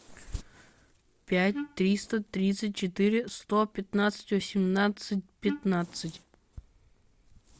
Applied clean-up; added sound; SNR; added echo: none; Wind instrument, woodwind instrument; 9 dB; none.